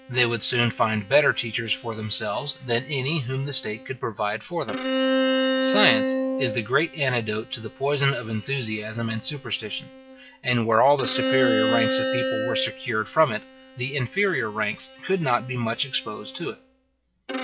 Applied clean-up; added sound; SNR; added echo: classical method log-MMSE.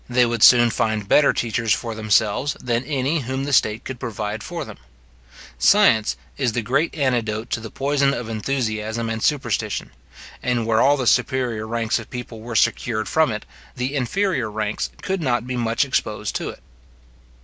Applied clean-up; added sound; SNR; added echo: none; none; none; none.